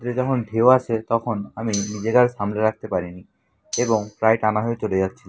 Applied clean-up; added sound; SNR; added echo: none; Tambourine; 12 dB; none.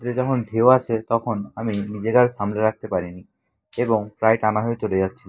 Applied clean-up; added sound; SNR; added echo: neural mask model DeepFilterNet 3.